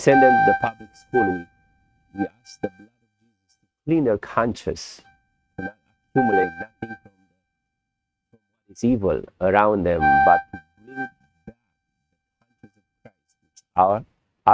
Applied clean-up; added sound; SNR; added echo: neural mask model RNNoise.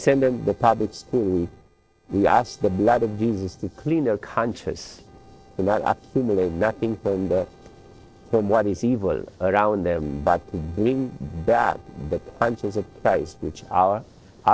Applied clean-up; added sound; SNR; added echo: neural separator model SepFormer DNS4.